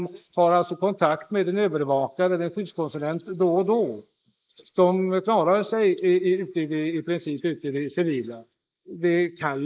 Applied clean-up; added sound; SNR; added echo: neural mask model Resemble Enhance denoiser.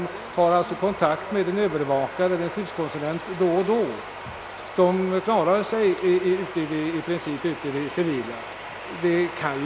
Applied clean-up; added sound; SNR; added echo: none; Bird vocalization, bird call, bird song; 12 dB; none.